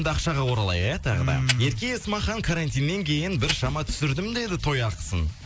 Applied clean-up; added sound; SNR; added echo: none; Tick-tock; 14 dB; none.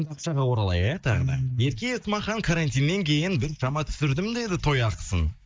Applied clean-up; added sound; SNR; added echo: neural mask model DeepFilterNet 3.